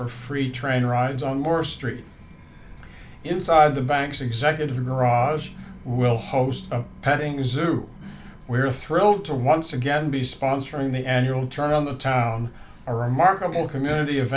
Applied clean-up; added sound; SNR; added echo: none; none; none; none.